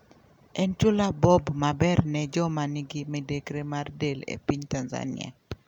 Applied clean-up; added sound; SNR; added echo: none; none; none; none.